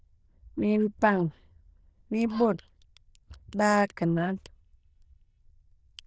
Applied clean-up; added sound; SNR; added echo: neural diffusion model UNIVERSE++.